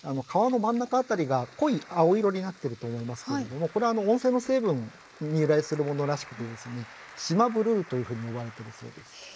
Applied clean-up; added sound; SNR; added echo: neural mask model Resemble Enhance denoiser.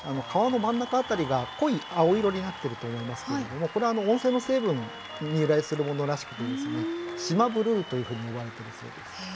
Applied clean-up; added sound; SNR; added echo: none; Applause / Cheering; 14 dB; none.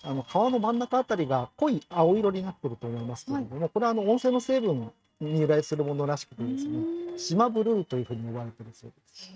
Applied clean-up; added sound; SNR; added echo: neural mask model RNNoise.